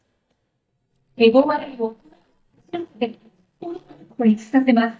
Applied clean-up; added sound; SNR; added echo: neural mask model DeepFilterNet 3.